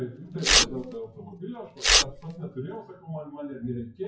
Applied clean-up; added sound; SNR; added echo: classical method WPE with log-MMSE.